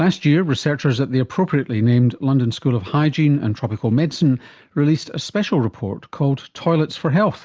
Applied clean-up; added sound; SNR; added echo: none; none; none; none.